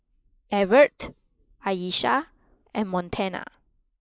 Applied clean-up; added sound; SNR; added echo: neural mask model Resemble Enhance denoiser.